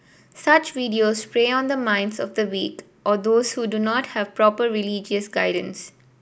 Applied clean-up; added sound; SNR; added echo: none; none; none; none.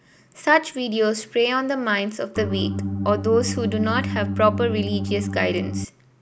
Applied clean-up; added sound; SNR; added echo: none; Organ; 3 dB; none.